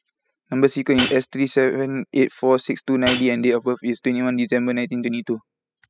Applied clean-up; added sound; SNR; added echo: classical method spectral subtraction.